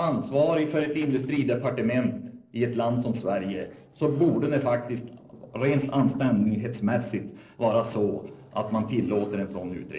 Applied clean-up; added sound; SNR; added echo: neural separator model SepFormer DNS4.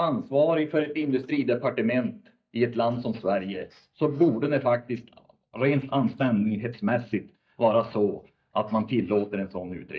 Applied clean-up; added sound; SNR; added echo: neural mask model DeepFilterNet 3.